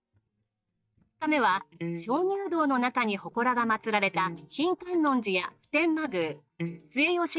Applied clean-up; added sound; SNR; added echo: neural mask model DeepFilterNet 3.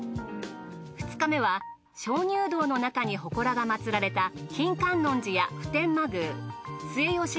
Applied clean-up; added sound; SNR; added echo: none; none; none; none.